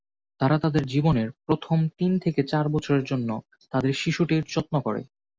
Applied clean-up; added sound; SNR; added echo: none; none; none; none.